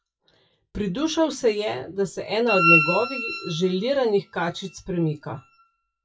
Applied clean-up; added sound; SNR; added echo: classical method WPE with log-MMSE.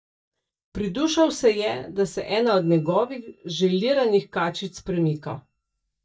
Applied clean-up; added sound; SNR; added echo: neural mask model DeepFilterNet 3.